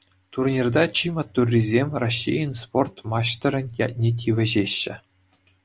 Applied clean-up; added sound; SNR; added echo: none; none; none; none.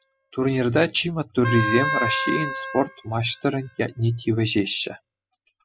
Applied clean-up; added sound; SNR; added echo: classical method spectral subtraction.